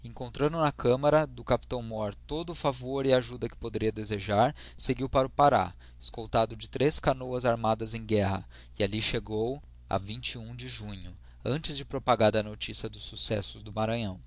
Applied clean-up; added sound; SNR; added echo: none; none; none; none.